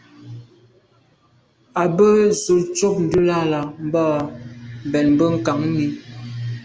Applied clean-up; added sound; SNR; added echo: none; none; none; none.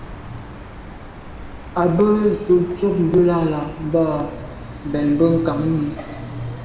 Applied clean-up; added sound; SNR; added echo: none; Chirp, tweet; 14 dB; reverberation time 1.4 s.